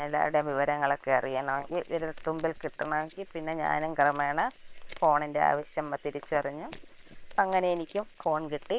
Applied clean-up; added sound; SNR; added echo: neural separator model SepFormer WHAM!.